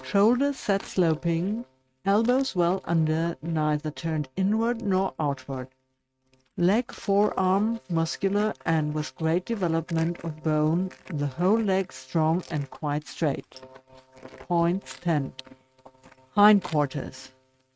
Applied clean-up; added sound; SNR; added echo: neural mask model RNNoise.